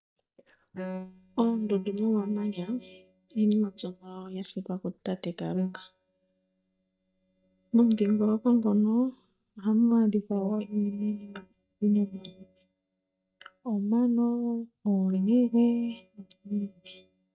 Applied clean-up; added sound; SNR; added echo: neural mask model DeepFilterNet 3.